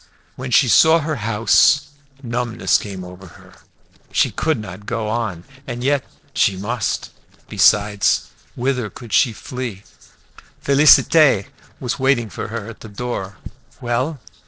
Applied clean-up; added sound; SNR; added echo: neural separator model SepFormer DNS4.